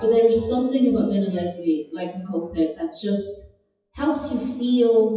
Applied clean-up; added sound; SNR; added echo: classical method WPE with log-MMSE.